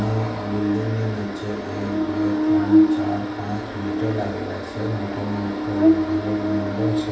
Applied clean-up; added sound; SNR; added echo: none; Buzz; -2 dB; reverberation time 0.4 s.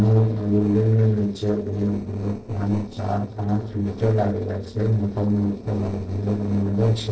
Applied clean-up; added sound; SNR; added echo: neural separator model SepFormer DNS4.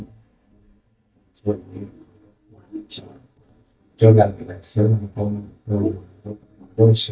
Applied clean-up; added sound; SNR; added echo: neural mask model DeepFilterNet 3.